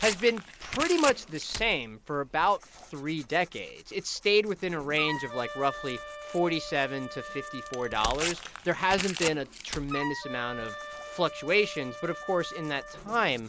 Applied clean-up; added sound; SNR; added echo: none; Wind instrument, woodwind instrument + Tearing; 9 dB; none.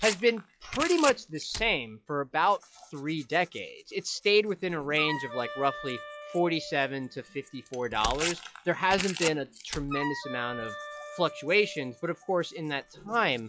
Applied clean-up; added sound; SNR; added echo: classical method log-MMSE.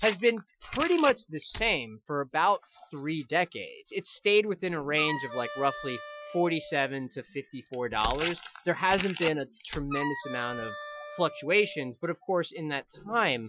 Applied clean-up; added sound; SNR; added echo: classical method Wiener filter.